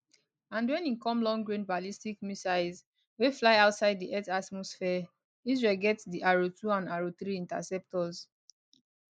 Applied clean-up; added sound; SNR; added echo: neural mask model Resemble Enhance denoiser.